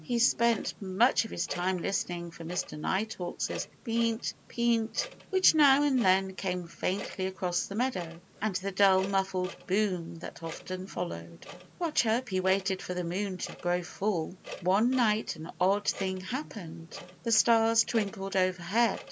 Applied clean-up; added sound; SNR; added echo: none; Clock; 18 dB; none.